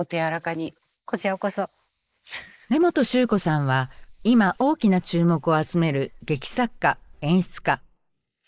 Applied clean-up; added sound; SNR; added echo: neural mask model Resemble Enhance denoiser.